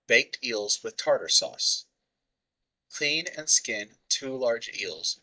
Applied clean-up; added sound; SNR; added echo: neural mask model DeepFilterNet 3.